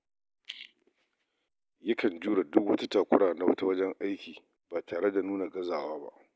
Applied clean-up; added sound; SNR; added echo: none; none; none; none.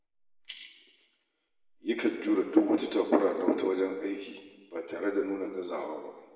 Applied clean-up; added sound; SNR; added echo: none; none; none; reverberation time 1.2 s.